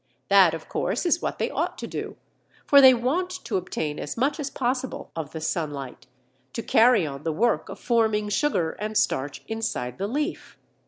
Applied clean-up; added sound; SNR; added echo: none; none; none; none.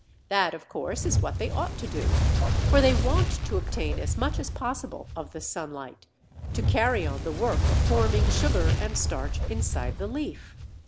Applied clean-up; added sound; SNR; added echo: none; Fire; -4 dB; none.